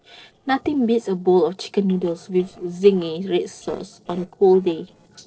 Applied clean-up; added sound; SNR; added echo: neural separator model SepFormer DNS4.